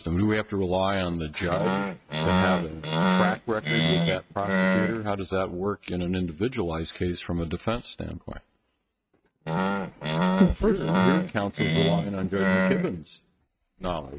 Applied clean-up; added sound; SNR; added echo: neural mask model RNNoise.